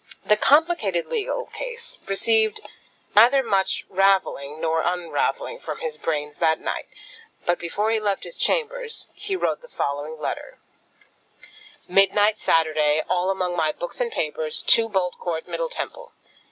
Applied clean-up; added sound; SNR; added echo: none; none; none; none.